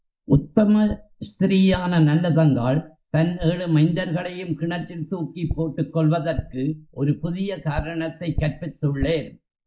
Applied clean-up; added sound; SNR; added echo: neural mask model Resemble Enhance denoiser.